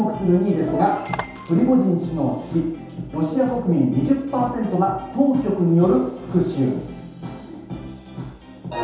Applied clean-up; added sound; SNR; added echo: none; Telephone; 14 dB; reverberation time 0.8 s.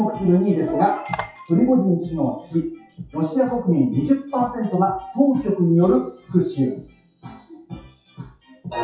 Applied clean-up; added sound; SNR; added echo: classical method WPE with log-MMSE.